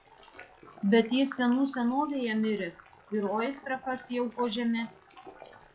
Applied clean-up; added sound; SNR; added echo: classical method log-MMSE.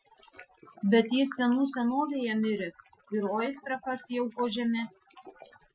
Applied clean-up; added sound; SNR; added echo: classical method Wiener filter.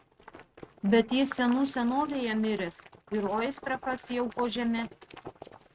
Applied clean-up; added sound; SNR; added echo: neural mask model RNNoise.